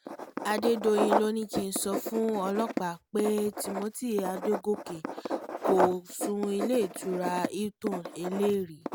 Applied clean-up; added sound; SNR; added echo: none; Writing; 4 dB; none.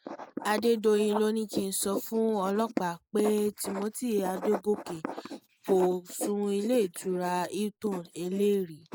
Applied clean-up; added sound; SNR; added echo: neural mask model Resemble Enhance denoiser.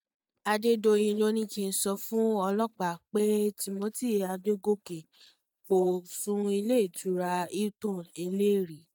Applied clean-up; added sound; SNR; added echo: neural mask model DeepFilterNet 3.